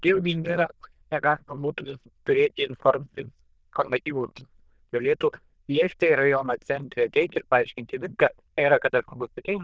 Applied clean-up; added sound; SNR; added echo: neural diffusion model UNIVERSE++.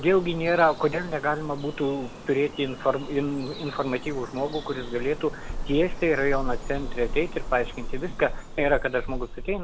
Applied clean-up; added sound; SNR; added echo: none; Bird vocalization, bird call, bird song; 6 dB; none.